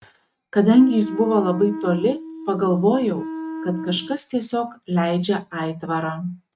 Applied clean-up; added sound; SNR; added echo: neural mask model RNNoise.